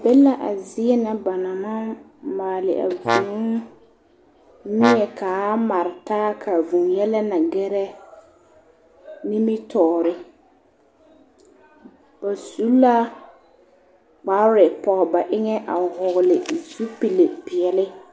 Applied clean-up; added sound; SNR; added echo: none; Brass instrument; 5 dB; none.